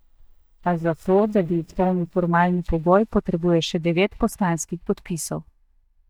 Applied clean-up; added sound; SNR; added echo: neural mask model DeepFilterNet 3.